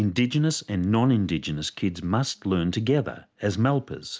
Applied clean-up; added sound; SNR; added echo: none; none; none; none.